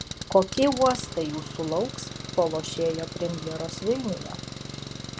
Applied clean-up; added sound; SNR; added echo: none; Engine; 9 dB; none.